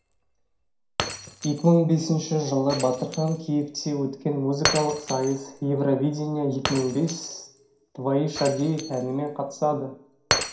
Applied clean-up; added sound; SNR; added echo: none; Shatter; 9 dB; reverberation time 0.5 s.